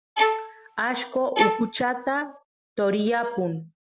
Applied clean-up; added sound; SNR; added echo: none; Bowed string instrument; 0 dB; none.